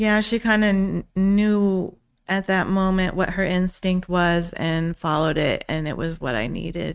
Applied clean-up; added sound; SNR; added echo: neural mask model RNNoise.